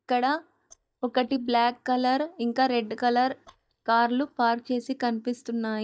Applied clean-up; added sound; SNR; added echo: neural mask model DeepFilterNet 3.